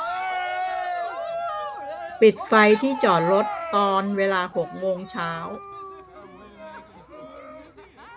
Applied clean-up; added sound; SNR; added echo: none; Cheering; 8 dB; none.